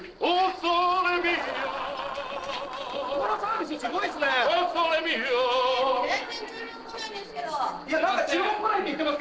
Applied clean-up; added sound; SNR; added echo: neural separator model SepFormer DNS4.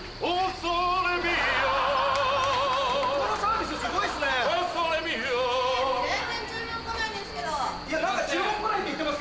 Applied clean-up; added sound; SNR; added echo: none; Cricket; 13 dB; none.